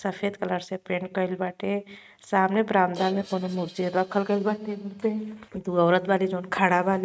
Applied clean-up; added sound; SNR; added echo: neural mask model RNNoise.